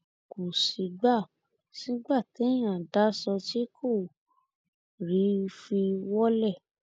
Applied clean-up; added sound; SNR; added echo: none; none; none; none.